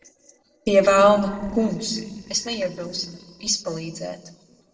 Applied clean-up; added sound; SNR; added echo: neural separator model SepFormer DNS4.